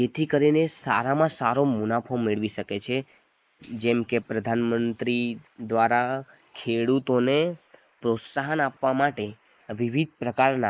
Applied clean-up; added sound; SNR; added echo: neural mask model Resemble Enhance denoiser.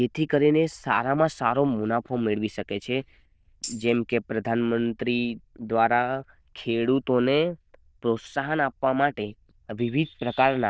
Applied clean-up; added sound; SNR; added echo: neural diffusion model UNIVERSE++.